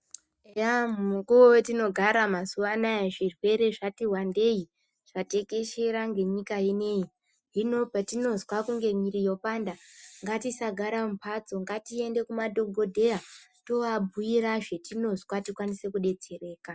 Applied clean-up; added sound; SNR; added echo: none; none; none; none.